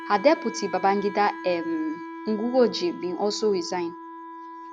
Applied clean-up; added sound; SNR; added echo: none; Wind instrument, woodwind instrument; 12 dB; none.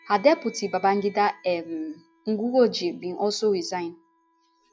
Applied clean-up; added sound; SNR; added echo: classical method log-MMSE.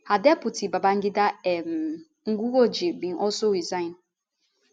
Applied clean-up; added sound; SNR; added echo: none; none; none; none.